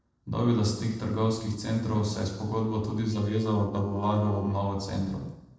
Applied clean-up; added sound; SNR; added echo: neural separator model SepFormer DNS4.